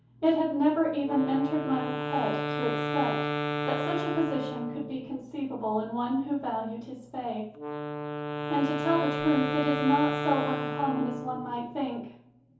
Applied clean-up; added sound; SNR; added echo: none; Wind instrument, woodwind instrument; 4 dB; reverberation time 0.6 s.